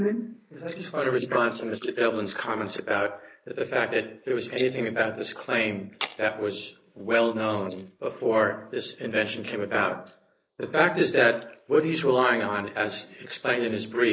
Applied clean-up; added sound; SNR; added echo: neural mask model Resemble Enhance denoiser.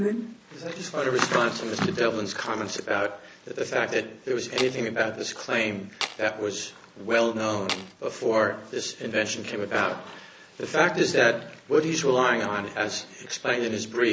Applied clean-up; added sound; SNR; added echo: none; Tools; 7 dB; none.